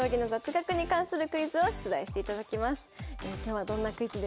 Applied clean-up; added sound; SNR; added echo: none; none; none; none.